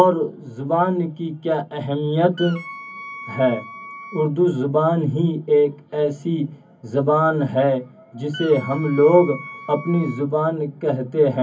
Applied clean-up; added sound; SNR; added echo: none; Wind instrument, woodwind instrument; 16 dB; reverberation time 0.3 s.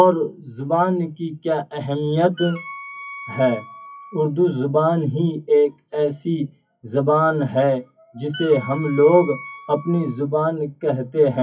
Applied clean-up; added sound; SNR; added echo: classical method WPE with log-MMSE.